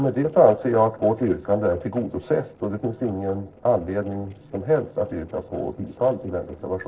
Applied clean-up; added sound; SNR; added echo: neural separator model SepFormer DNS4.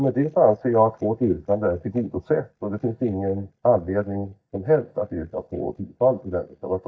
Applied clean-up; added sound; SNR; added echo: neural mask model DeepFilterNet 3.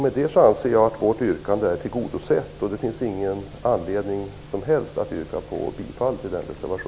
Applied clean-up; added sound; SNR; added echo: none; none; none; none.